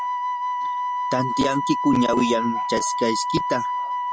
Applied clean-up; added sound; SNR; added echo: none; Wind instrument, woodwind instrument; 0 dB; none.